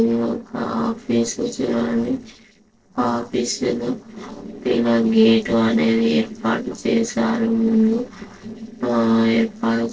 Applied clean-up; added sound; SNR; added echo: neural separator model SepFormer DNS4.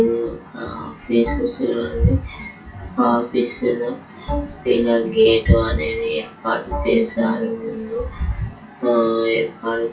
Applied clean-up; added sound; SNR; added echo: classical method WPE with log-MMSE.